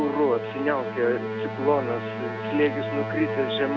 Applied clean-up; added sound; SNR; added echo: none; Musical instrument; 4 dB; none.